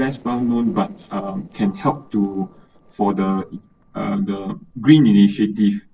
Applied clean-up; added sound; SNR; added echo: neural separator model SepFormer DNS4.